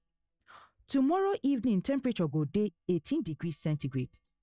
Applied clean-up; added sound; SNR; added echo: neural mask model DeepFilterNet 3.